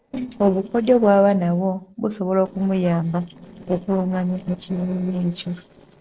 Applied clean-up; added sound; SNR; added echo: neural separator model SepFormer DNS4.